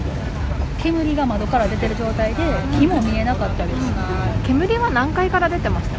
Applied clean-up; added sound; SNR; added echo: none; none; none; none.